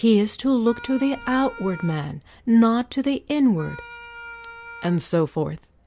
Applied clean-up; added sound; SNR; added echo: none; Wind instrument, woodwind instrument; 18 dB; none.